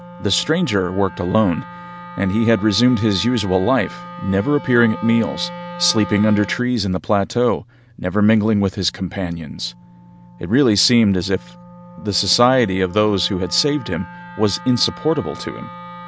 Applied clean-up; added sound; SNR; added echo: none; Wind instrument, woodwind instrument; 17 dB; none.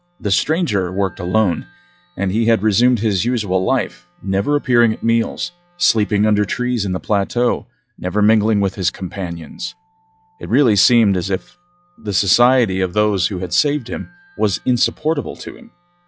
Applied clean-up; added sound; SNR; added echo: classical method log-MMSE.